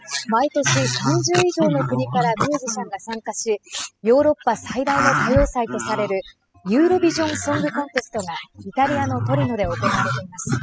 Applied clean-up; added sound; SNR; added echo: classical method spectral subtraction.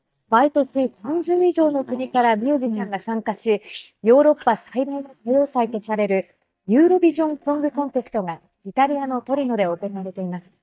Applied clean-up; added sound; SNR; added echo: neural mask model DeepFilterNet 3.